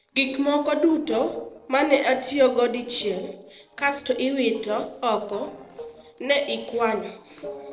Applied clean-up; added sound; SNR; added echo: neural separator model SepFormer DNS4.